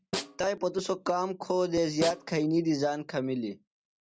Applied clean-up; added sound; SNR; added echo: none; Snare drum; 12 dB; none.